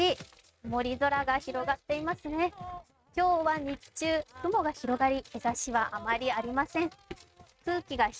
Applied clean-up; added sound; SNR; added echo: neural mask model RNNoise.